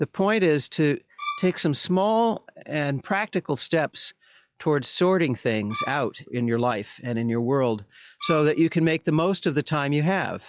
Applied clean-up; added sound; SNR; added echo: classical method log-MMSE.